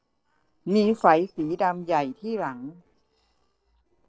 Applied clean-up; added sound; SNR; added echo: neural separator model SepFormer DNS4.